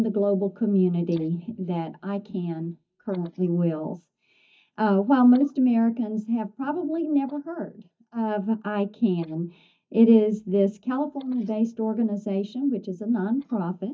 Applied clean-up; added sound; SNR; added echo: neural mask model DeepFilterNet 3.